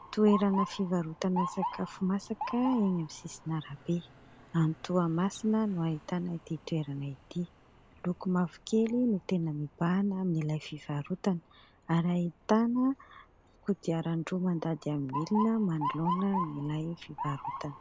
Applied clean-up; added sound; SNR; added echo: none; Motor vehicle (road) / Siren; 12 dB; none.